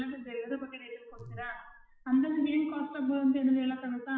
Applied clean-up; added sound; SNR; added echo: classical method WPE with log-MMSE.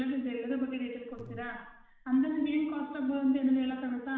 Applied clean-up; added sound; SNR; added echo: none; Buzz; 19 dB; reverberation time 0.8 s.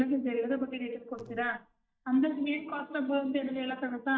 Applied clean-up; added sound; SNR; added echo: neural mask model DeepFilterNet 3.